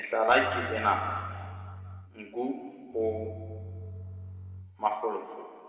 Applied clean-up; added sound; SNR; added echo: none; Bowed string instrument; 11 dB; reverberation time 2.3 s.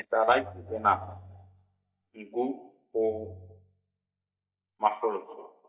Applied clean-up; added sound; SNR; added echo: neural mask model DeepFilterNet 3.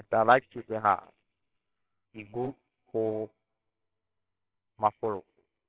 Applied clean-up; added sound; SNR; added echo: neural separator model SepFormer WHAMR!.